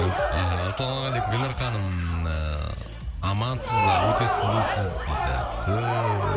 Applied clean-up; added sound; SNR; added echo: none; Crowd; 1 dB; none.